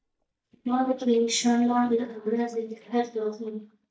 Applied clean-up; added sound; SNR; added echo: neural mask model DeepFilterNet 3.